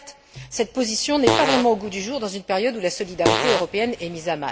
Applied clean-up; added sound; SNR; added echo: none; Fart; 1 dB; none.